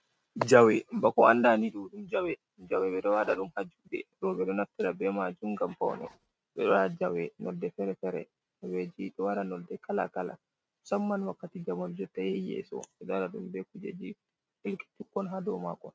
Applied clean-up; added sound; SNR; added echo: neural mask model RNNoise.